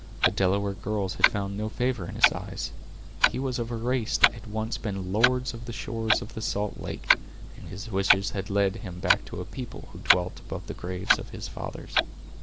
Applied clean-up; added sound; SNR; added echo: none; Clock; 1 dB; none.